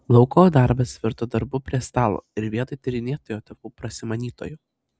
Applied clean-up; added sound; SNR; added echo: none; none; none; none.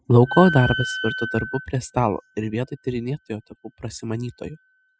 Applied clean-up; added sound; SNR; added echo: classical method spectral subtraction.